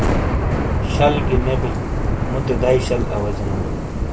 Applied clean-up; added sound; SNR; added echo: none; Thunder / Rain; -3 dB; reverberation time 0.2 s.